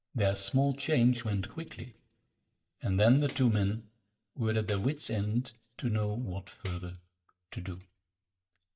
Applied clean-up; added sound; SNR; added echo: neural mask model DeepFilterNet 3.